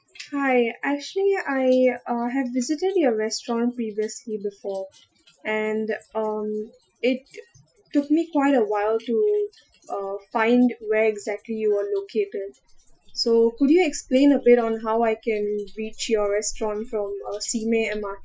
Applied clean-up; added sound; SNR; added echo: classical method Wiener filter.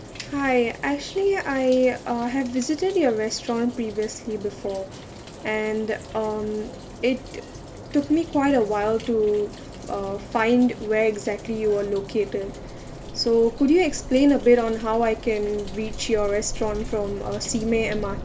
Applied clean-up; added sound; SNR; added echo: none; Thunder; 17 dB; none.